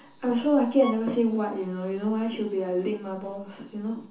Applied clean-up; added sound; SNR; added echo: none; Bowed string instrument; 17 dB; reverberation time 0.9 s.